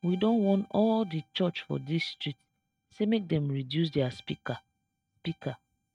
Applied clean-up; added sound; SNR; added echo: neural mask model RNNoise.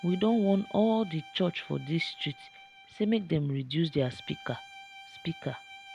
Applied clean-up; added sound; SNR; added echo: none; Bowed string instrument; 20 dB; none.